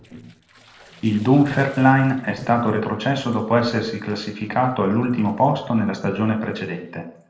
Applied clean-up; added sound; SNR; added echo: neural separator model SepFormer DNS4.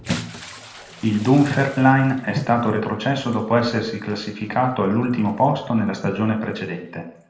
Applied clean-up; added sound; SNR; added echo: none; Bathtub (filling or washing) / Splash, splatter; 17 dB; reverberation time 0.7 s.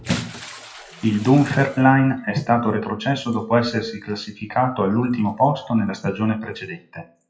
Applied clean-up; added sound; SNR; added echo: classical method WPE with log-MMSE.